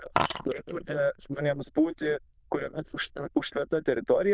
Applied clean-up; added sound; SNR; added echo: neural diffusion model UNIVERSE++.